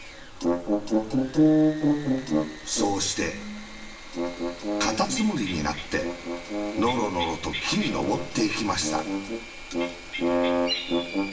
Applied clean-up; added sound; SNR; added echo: none; Engine / Mechanisms; 18 dB; reverberation time 0.7 s.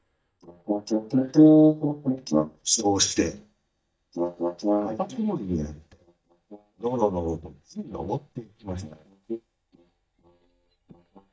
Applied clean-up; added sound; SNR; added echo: neural mask model DeepFilterNet 3.